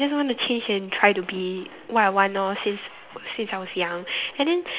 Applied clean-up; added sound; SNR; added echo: none; none; none; none.